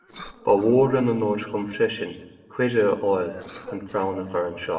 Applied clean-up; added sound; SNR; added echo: neural separator model SepFormer DNS4.